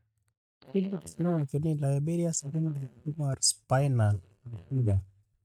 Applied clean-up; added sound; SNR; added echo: neural mask model DeepFilterNet 3.